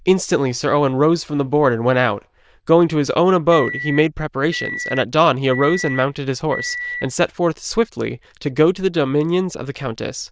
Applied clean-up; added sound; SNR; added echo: neural diffusion model UNIVERSE++.